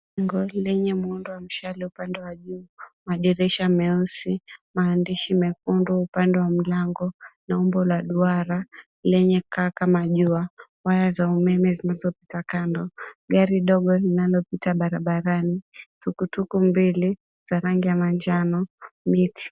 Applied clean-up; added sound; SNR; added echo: none; none; none; none.